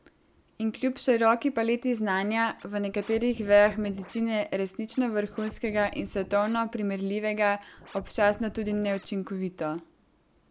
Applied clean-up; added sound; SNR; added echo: none; Scratching (performance technique); 19 dB; none.